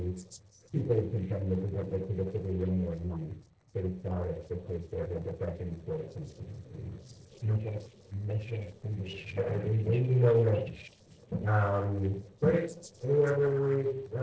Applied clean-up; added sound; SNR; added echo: neural separator model SepFormer DNS4.